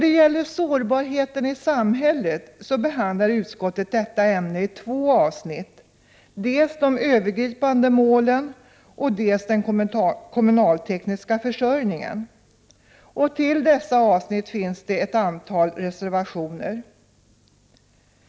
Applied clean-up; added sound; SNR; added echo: none; none; none; none.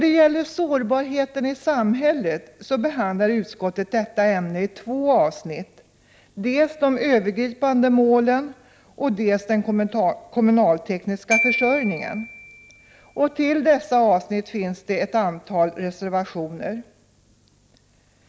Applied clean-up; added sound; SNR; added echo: none; Glockenspiel; 7 dB; none.